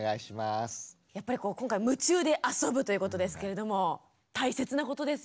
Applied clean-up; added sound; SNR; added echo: none; none; none; none.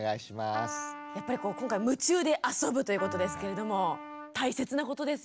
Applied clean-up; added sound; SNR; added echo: none; Trumpet; 11 dB; none.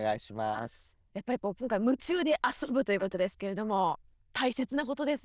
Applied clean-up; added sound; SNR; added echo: neural diffusion model UNIVERSE++.